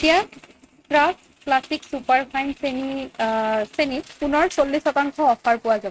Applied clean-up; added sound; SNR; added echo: neural mask model RNNoise.